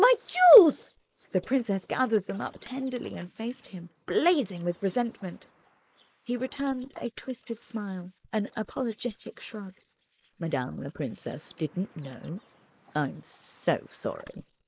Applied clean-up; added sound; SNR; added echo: neural mask model Resemble Enhance denoiser.